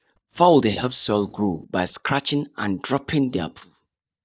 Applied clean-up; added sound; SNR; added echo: neural mask model DeepFilterNet 3.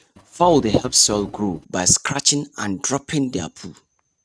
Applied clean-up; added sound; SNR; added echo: neural mask model RNNoise.